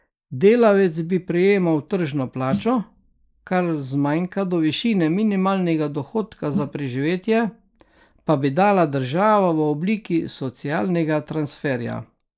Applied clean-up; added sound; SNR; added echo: neural mask model Resemble Enhance denoiser.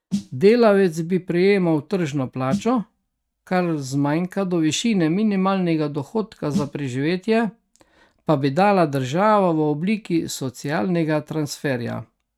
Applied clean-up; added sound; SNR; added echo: neural mask model RNNoise.